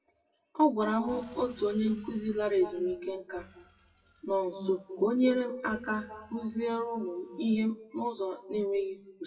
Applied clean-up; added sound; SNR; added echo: classical method WPE with log-MMSE.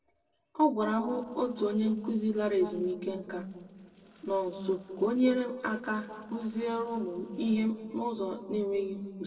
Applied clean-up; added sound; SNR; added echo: neural separator model SepFormer DNS4.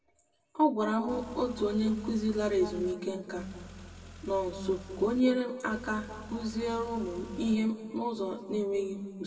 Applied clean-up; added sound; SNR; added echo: none; Car; 16 dB; reverberation time 1.8 s.